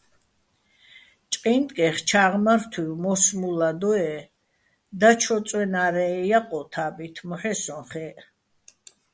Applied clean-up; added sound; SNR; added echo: none; none; none; none.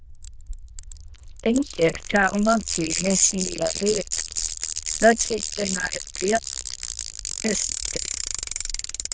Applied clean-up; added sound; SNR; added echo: neural diffusion model UNIVERSE++.